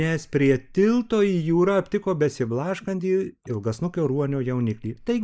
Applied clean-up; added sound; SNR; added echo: neural mask model Resemble Enhance denoiser.